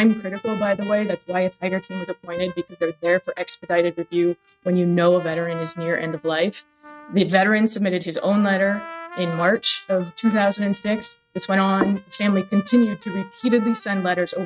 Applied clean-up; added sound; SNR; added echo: neural mask model RNNoise.